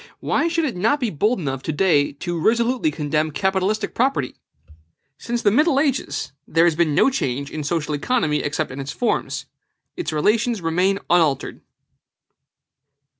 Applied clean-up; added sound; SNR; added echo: none; none; none; none.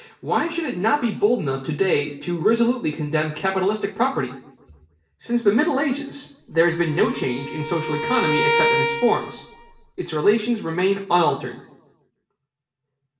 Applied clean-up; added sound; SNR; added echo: none; Bowed string instrument; 2 dB; reverberation time 0.6 s.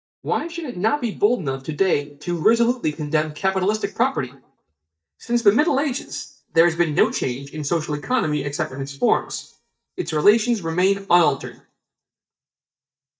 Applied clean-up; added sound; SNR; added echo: neural mask model DeepFilterNet 3.